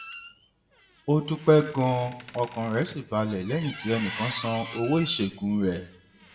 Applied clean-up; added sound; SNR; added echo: none; Squeak; 14 dB; reverberation time 0.6 s.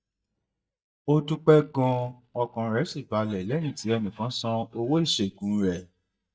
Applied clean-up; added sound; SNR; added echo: neural mask model DeepFilterNet 3.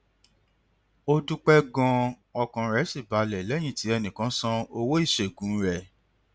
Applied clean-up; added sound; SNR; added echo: none; none; none; none.